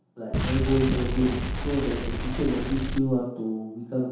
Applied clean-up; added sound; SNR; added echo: none; Explosion; 1 dB; reverberation time 0.8 s.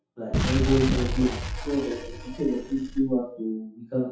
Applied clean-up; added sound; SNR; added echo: classical method WPE with log-MMSE.